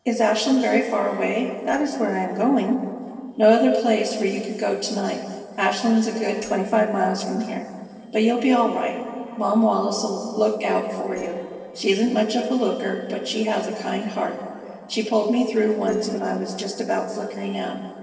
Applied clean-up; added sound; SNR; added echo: neural separator model SepFormer DNS4.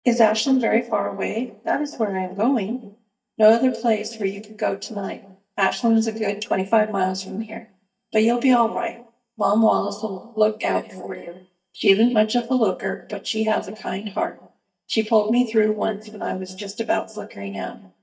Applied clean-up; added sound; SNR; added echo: neural mask model DeepFilterNet 3.